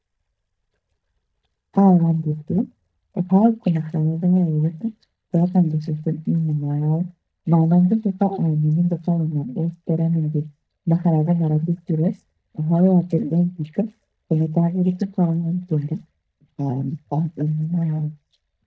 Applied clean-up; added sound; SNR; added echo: neural mask model DeepFilterNet 3.